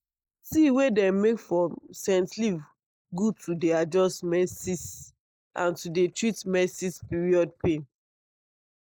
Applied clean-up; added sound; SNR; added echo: neural mask model Resemble Enhance denoiser.